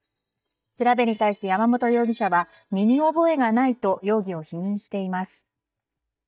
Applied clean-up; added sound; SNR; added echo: neural mask model DeepFilterNet 3.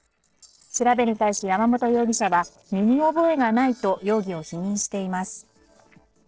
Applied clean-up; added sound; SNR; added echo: neural separator model SepFormer DNS4.